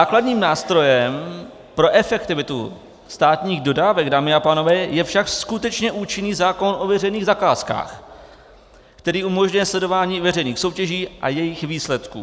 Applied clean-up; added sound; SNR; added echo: none; none; none; none.